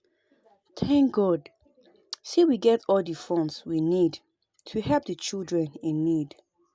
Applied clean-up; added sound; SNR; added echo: none; none; none; none.